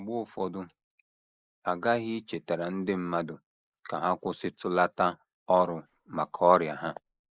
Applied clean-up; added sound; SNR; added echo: neural mask model Resemble Enhance denoiser.